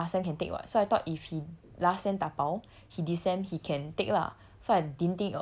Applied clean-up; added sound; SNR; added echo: none; none; none; none.